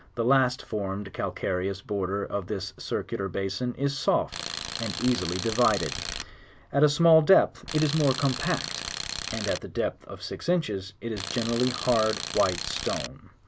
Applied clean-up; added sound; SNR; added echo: none; Tools; 7 dB; none.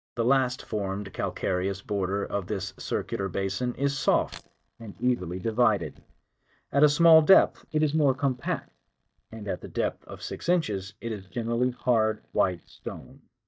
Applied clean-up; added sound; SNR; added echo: neural mask model DeepFilterNet 3.